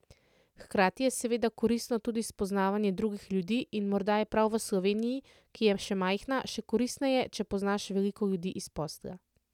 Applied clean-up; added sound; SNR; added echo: none; none; none; none.